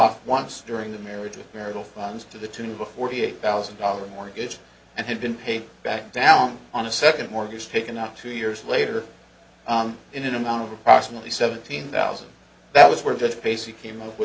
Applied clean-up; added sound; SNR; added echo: none; none; none; none.